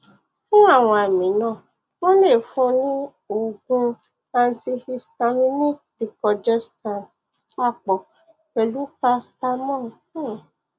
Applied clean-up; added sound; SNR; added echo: none; none; none; none.